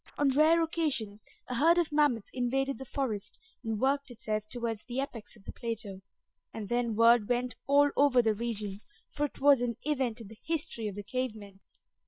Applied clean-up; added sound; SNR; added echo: neural separator model SepFormer WHAM!.